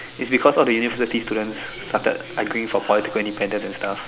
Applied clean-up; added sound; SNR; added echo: none; none; none; none.